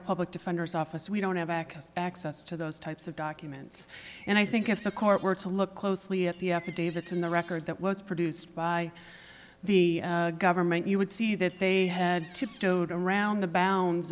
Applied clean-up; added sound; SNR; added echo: none; Door; 17 dB; none.